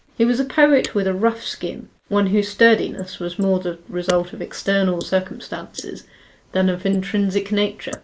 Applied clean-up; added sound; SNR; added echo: neural mask model Resemble Enhance denoiser.